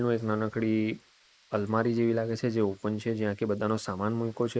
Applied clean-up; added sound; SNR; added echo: neural mask model Resemble Enhance denoiser.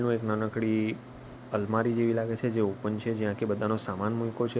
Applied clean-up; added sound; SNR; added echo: none; Bowed string instrument; 20 dB; none.